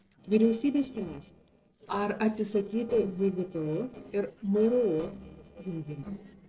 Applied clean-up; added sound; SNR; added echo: neural separator model SepFormer DNS4.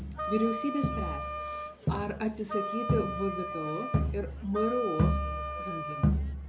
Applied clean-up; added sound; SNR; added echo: none; Crowd + Wind instrument, woodwind instrument; -2 dB; none.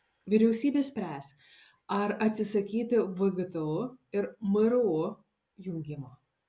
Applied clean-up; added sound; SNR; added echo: none; none; none; none.